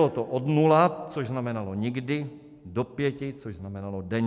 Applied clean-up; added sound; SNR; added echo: none; none; none; none.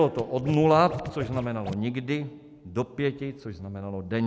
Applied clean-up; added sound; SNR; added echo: none; Scratching (performance technique); 10 dB; none.